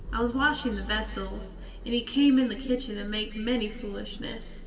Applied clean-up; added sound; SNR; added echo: none; Idling / Engine starting / Motor vehicle (road); 11 dB; reverberation time 1.8 s.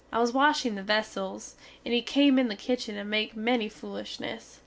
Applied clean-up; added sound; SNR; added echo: none; none; none; none.